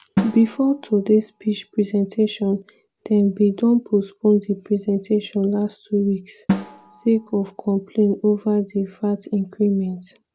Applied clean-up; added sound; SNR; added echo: none; Drum; 11 dB; none.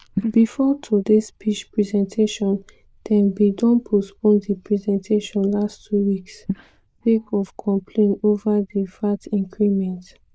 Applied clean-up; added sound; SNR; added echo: neural diffusion model UNIVERSE++.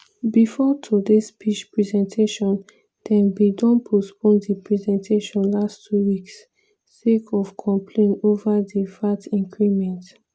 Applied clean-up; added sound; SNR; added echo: none; none; none; none.